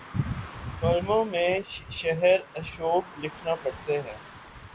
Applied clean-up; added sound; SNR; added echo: none; Car passing by / Traffic noise, roadway noise; 18 dB; none.